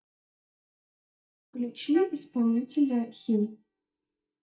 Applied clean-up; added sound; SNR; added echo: neural mask model DeepFilterNet 3.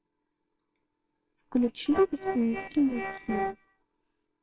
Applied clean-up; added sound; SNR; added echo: neural separator model SepFormer WHAMR!.